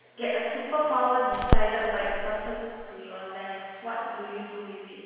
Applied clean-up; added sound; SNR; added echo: none; Crackle; -2 dB; reverberation time 1.9 s.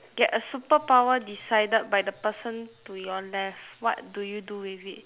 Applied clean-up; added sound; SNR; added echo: none; none; none; none.